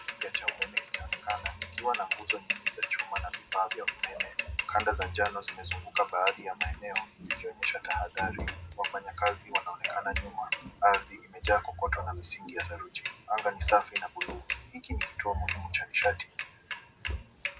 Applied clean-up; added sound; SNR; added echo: none; Mechanisms / Bicycle; 4 dB; none.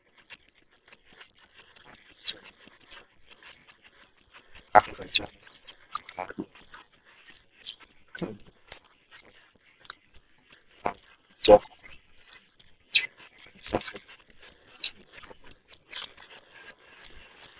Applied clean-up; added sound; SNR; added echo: neural separator model SepFormer WHAM!.